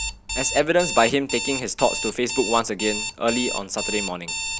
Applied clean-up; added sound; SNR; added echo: none; Alarm; 5 dB; none.